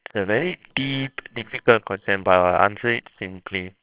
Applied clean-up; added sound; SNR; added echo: neural separator model SepFormer WHAMR!.